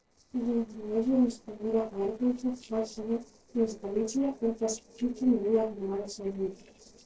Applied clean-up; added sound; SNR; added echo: neural separator model SepFormer DNS4.